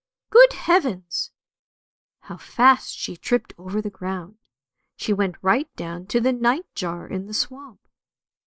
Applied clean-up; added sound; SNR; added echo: neural mask model Resemble Enhance denoiser.